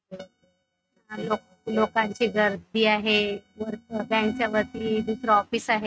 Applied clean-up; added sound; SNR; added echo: neural mask model RNNoise.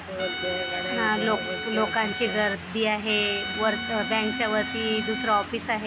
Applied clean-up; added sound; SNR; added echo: none; Trumpet; 7 dB; none.